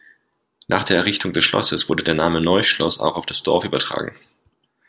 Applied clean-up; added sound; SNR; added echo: none; none; none; none.